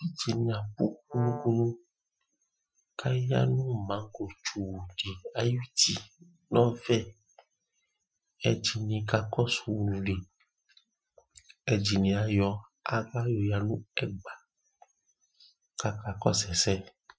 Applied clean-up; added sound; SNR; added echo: classical method Wiener filter.